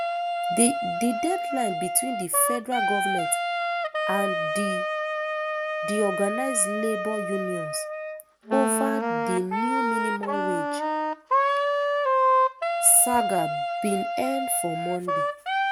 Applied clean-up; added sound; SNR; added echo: none; Wind instrument, woodwind instrument; -2 dB; none.